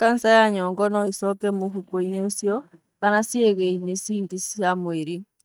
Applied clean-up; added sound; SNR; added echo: neural mask model DeepFilterNet 3.